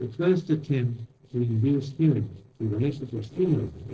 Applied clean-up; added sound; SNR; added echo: neural separator model SepFormer DNS4.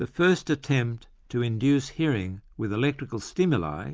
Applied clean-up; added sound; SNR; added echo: none; none; none; none.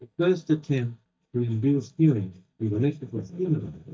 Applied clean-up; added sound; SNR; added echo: neural mask model DeepFilterNet 3.